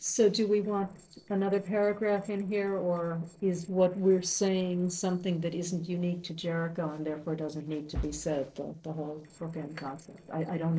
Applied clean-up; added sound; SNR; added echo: neural separator model SepFormer DNS4.